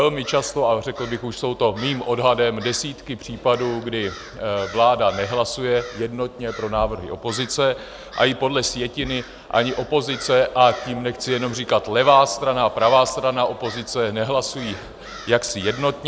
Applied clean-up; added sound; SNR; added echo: none; Crow; 19 dB; none.